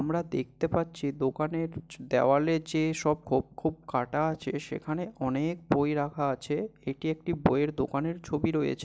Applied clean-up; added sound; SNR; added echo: none; none; none; none.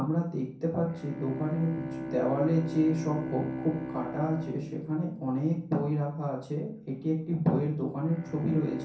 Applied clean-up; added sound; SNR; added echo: none; Bowed string instrument; 10 dB; reverberation time 0.6 s.